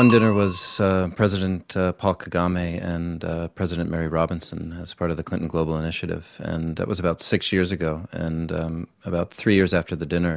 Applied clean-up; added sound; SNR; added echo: none; Bicycle bell; 9 dB; none.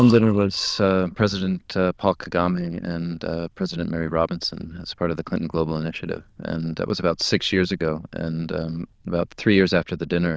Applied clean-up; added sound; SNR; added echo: neural diffusion model UNIVERSE++.